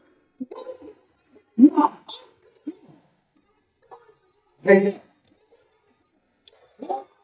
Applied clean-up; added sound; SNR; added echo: neural mask model DeepFilterNet 3.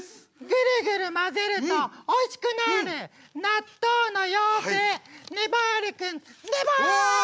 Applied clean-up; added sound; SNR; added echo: none; none; none; none.